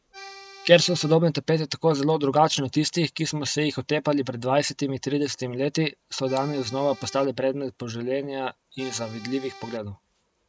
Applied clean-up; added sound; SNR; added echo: none; Accordion; 18 dB; none.